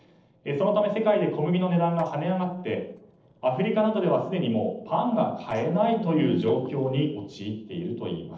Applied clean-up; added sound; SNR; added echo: neural separator model SepFormer DNS4.